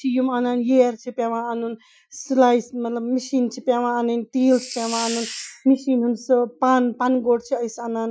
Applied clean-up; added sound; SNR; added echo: classical method Wiener filter.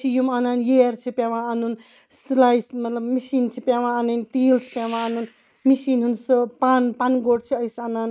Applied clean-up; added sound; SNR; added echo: neural mask model RNNoise.